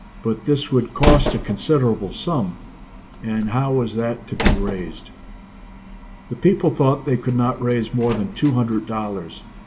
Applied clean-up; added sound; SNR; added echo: none; Slam; 6 dB; reverberation time 1.1 s.